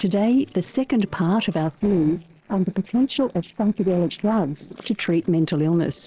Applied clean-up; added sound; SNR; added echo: neural separator model SepFormer DNS4.